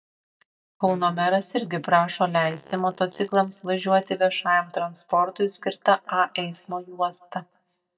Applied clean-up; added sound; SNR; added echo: neural mask model DeepFilterNet 3.